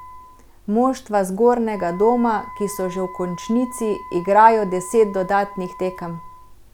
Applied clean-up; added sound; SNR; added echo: none; Wind instrument, woodwind instrument; 18 dB; none.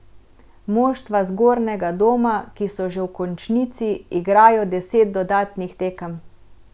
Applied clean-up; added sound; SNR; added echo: none; none; none; none.